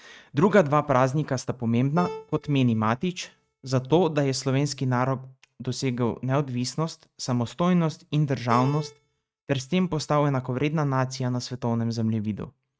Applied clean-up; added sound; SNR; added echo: neural mask model RNNoise.